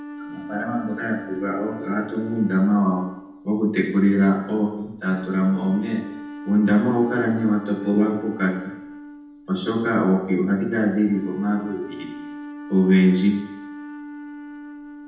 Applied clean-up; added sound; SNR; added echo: none; Wind instrument, woodwind instrument; 15 dB; reverberation time 0.9 s.